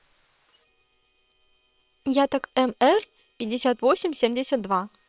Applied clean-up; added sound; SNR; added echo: neural separator model SepFormer WHAM!.